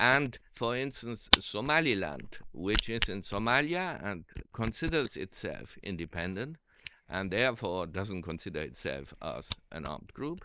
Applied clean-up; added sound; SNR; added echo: neural mask model Resemble Enhance denoiser.